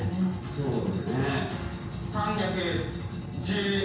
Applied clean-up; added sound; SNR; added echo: none; none; none; reverberation time 0.6 s.